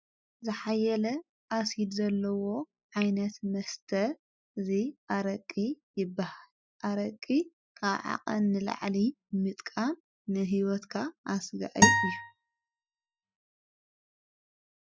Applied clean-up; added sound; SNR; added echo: classical method spectral subtraction.